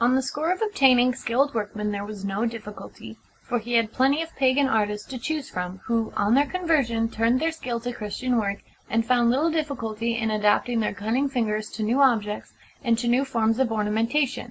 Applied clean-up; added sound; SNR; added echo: none; none; none; none.